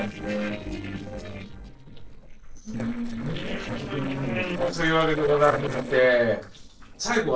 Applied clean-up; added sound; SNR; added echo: neural separator model SepFormer DNS4.